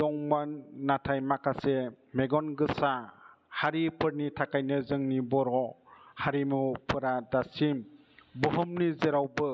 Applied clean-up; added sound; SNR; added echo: none; none; none; none.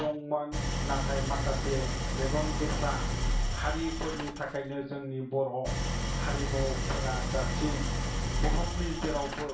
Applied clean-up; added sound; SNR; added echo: none; Idling; -3 dB; reverberation time 0.3 s.